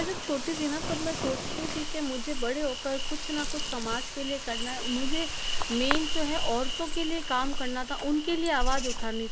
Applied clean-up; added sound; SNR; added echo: none; Insect; -1 dB; none.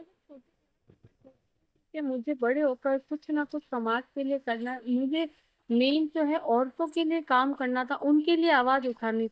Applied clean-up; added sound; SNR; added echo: neural mask model DeepFilterNet 3.